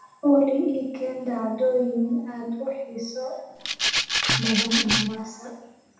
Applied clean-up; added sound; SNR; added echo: none; Rattle (instrument); -1 dB; reverberation time 0.8 s.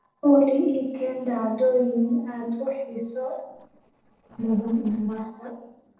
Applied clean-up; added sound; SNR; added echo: neural separator model SepFormer DNS4.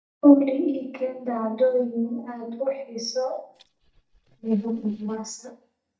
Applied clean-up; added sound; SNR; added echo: neural mask model DeepFilterNet 3.